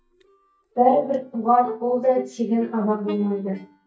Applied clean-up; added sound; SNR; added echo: neural mask model DeepFilterNet 3.